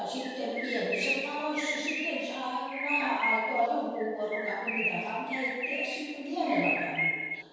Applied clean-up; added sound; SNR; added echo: none; Bird; 2 dB; reverberation time 1.2 s.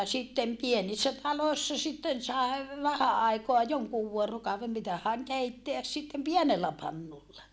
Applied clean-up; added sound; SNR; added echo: none; none; none; none.